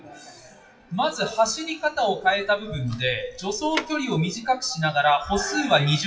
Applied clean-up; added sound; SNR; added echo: classical method WPE with log-MMSE.